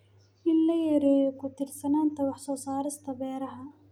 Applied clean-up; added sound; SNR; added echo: none; none; none; none.